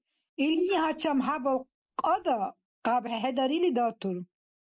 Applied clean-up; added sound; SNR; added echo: neural mask model Resemble Enhance denoiser.